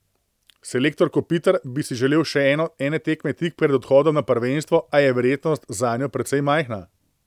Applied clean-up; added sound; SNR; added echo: none; none; none; none.